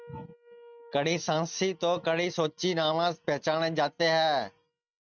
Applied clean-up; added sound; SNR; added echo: neural mask model RNNoise.